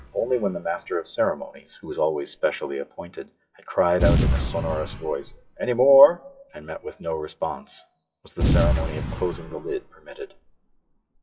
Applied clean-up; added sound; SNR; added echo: classical method WPE with log-MMSE.